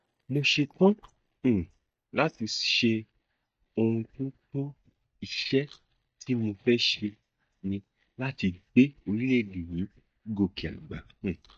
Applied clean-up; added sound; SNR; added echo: neural mask model DeepFilterNet 3.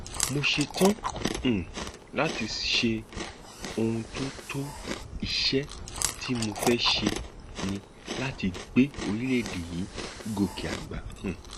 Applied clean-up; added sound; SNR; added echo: none; Chewing, mastication; 6 dB; none.